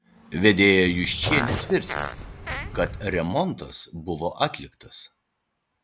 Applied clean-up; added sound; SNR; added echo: none; Fart; 6 dB; none.